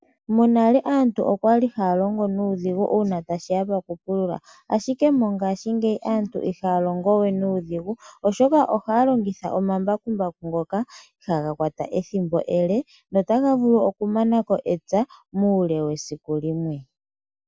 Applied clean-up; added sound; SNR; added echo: none; none; none; none.